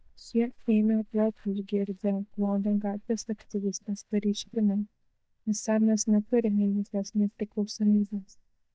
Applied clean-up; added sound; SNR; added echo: neural mask model DeepFilterNet 3.